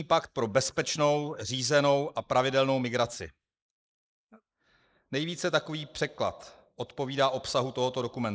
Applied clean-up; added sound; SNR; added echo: neural mask model Resemble Enhance denoiser.